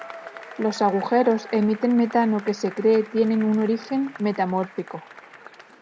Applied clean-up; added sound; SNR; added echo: none; Applause / Crowd / Cheering; 18 dB; none.